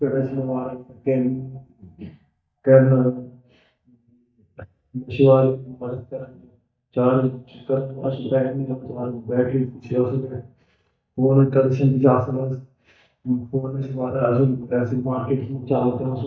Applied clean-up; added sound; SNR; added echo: neural mask model DeepFilterNet 3.